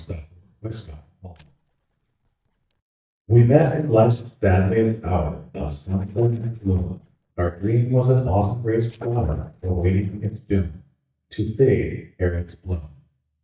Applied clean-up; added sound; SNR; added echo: neural mask model DeepFilterNet 3.